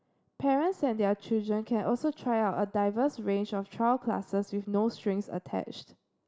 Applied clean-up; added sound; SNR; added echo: none; none; none; none.